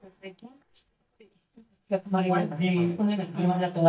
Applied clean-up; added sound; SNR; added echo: neural mask model DeepFilterNet 3.